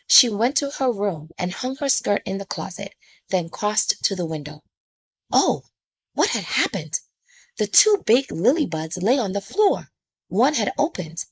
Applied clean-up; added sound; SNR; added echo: neural mask model Resemble Enhance denoiser.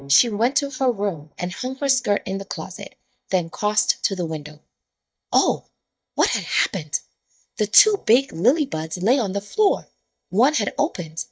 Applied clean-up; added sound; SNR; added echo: neural mask model DeepFilterNet 3.